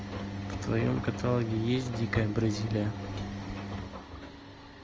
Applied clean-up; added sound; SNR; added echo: none; none; none; none.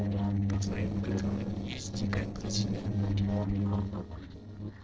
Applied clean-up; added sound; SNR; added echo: neural separator model SepFormer DNS4.